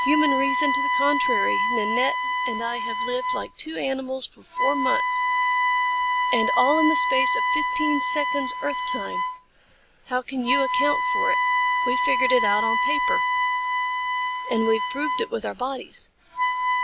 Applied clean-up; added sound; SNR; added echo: none; Wind instrument, woodwind instrument; -3 dB; none.